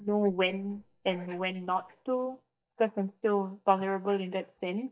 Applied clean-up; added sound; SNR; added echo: neural mask model DeepFilterNet 3.